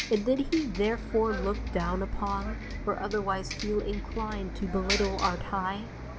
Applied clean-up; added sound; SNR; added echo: none; Bus; 5 dB; none.